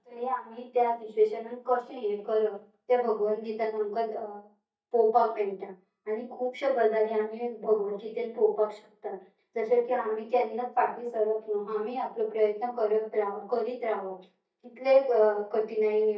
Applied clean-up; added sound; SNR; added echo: neural mask model DeepFilterNet 3.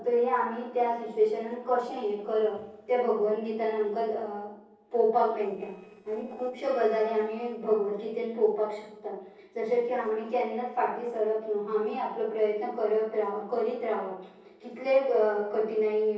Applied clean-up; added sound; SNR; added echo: neural separator model SepFormer DNS4.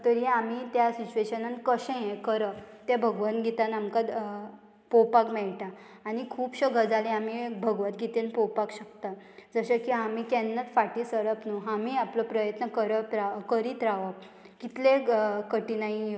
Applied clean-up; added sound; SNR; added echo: none; none; none; none.